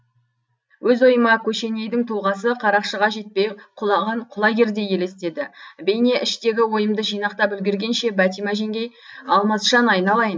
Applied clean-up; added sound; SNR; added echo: none; none; none; none.